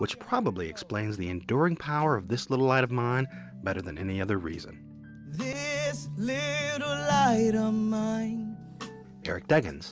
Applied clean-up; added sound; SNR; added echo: none; none; none; none.